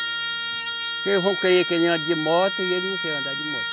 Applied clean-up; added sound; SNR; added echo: none; Trumpet; 3 dB; none.